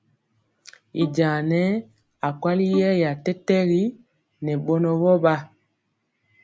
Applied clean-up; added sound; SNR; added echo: none; Bowed string instrument; 16 dB; none.